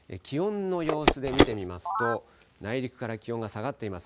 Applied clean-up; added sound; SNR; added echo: none; Telephone; -4 dB; none.